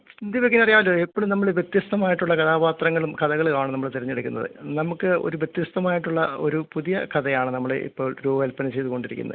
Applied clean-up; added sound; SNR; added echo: none; none; none; none.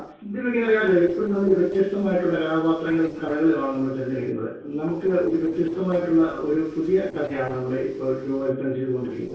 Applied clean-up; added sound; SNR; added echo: neural separator model SepFormer DNS4.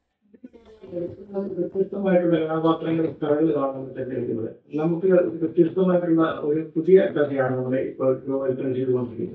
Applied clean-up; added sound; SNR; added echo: neural mask model DeepFilterNet 3.